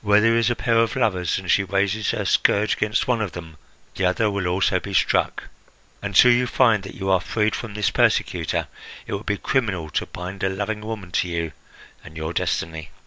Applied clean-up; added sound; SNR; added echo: none; none; none; none.